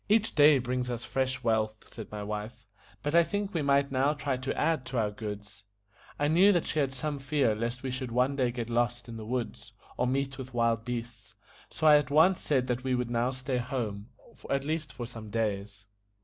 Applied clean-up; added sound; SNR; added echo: none; none; none; none.